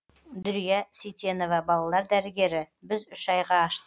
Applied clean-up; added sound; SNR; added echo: none; none; none; none.